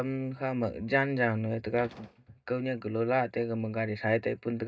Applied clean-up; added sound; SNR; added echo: neural mask model DeepFilterNet 3.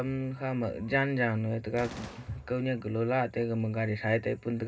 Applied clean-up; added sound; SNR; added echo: none; Gunshot, gunfire; 19 dB; reverberation time 0.2 s.